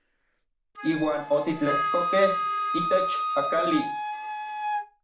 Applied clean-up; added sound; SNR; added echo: none; Wind instrument, woodwind instrument; 1 dB; reverberation time 0.4 s.